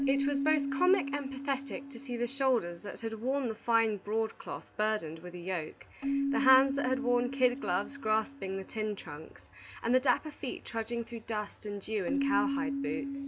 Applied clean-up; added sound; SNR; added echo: none; Keyboard (musical); 5 dB; none.